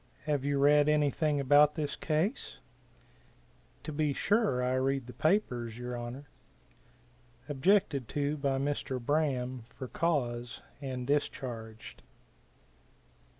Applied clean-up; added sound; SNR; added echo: none; none; none; none.